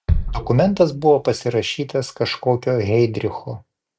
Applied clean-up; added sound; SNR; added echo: none; Bass drum; 9 dB; none.